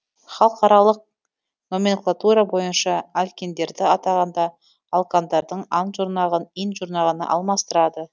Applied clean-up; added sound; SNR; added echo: none; none; none; none.